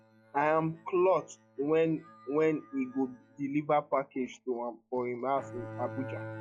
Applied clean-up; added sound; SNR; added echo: classical method log-MMSE.